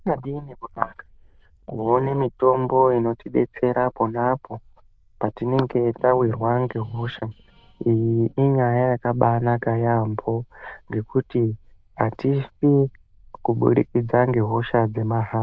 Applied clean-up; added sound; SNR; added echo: neural diffusion model UNIVERSE++.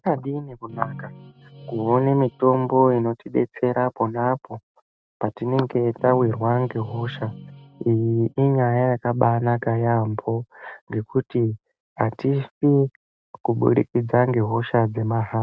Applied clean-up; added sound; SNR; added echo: neural mask model RNNoise.